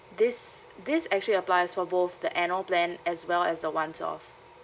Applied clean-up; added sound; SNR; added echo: none; none; none; none.